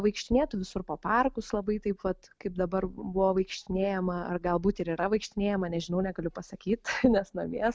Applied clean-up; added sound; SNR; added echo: none; none; none; none.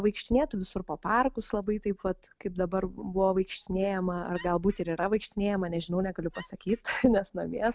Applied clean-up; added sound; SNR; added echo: none; Wood; 20 dB; none.